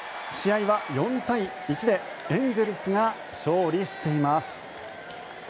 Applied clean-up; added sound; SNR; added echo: none; none; none; none.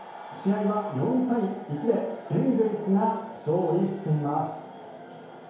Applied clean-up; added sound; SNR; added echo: none; none; none; reverberation time 1.0 s.